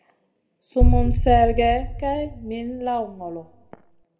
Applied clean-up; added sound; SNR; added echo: none; Boom; -2 dB; reverberation time 1.0 s.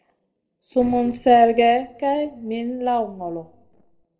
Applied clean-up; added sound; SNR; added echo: neural separator model SepFormer DNS4.